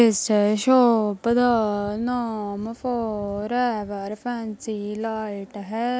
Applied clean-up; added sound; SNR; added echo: none; none; none; none.